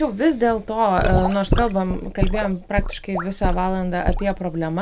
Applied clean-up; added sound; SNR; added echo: none; Sink (filling or washing) / Gurgling / Liquid; 3 dB; none.